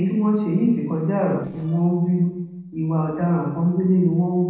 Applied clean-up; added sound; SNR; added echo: neural separator model SepFormer DNS4.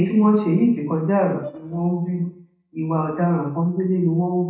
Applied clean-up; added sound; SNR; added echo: neural mask model DeepFilterNet 3.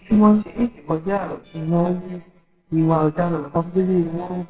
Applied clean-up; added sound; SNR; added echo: neural separator model SepFormer WHAMR!.